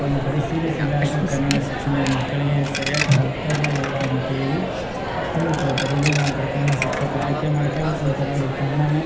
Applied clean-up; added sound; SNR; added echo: none; Coin (dropping); 3 dB; reverberation time 1.0 s.